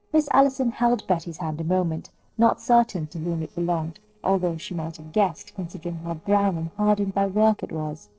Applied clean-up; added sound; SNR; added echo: neural separator model SepFormer DNS4.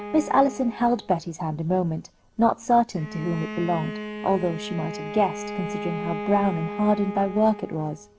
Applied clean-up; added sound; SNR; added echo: none; Bowed string instrument; 10 dB; none.